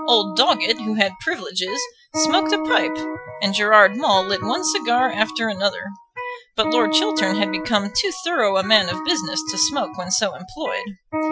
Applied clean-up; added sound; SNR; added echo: classical method Wiener filter.